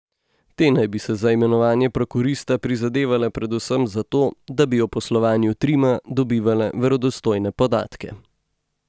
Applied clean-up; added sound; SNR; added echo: none; none; none; none.